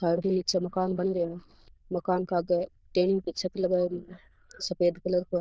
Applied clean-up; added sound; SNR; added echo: neural diffusion model UNIVERSE++.